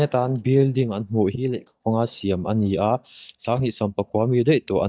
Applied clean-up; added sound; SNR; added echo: neural mask model DeepFilterNet 3.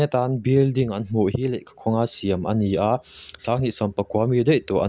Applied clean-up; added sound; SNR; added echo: none; none; none; none.